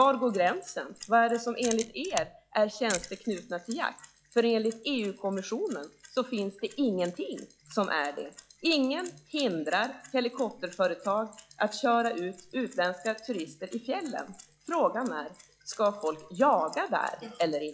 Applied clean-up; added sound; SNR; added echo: classical method log-MMSE.